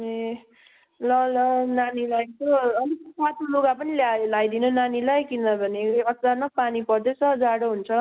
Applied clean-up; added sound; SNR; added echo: none; none; none; none.